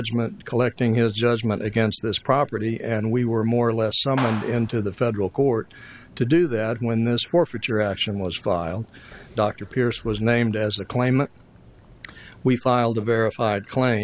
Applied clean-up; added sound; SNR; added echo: none; Clapping; 12 dB; none.